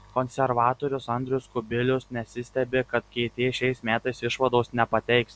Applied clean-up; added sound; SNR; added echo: none; none; none; none.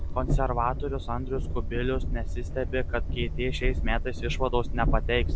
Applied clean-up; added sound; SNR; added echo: none; Train; -3 dB; none.